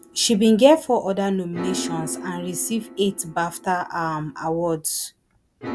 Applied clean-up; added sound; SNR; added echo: none; Piano; 14 dB; none.